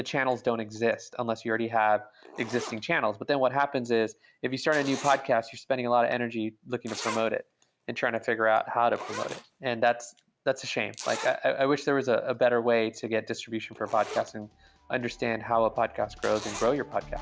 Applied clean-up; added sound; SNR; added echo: none; Zipper (clothing); 17 dB; none.